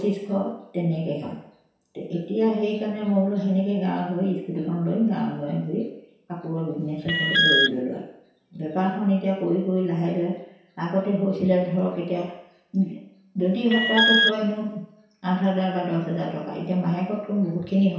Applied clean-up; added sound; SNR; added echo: none; Alarm; -3 dB; reverberation time 0.7 s.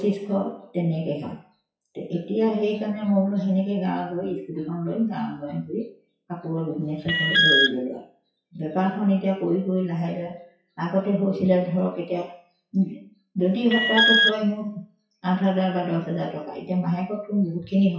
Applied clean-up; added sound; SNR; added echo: classical method WPE with log-MMSE.